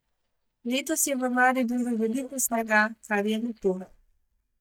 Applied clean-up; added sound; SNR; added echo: neural mask model DeepFilterNet 3.